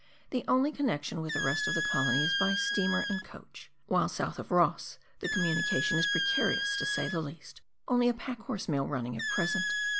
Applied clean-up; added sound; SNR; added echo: none; Squeak; 2 dB; none.